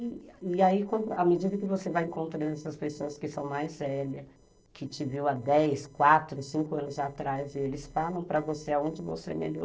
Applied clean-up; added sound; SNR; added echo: neural separator model SepFormer DNS4.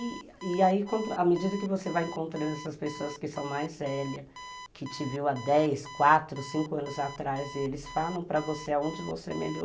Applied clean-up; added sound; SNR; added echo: none; Alarm; 15 dB; none.